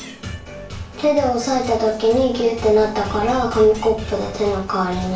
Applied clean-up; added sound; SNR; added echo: none; Subway, metro, underground; 19 dB; reverberation time 0.3 s.